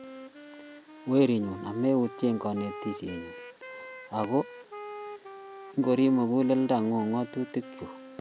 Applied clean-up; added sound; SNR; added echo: none; Wind instrument, woodwind instrument; 15 dB; none.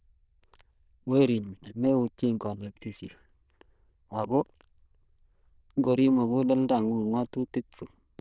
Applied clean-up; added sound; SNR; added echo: neural diffusion model UNIVERSE++.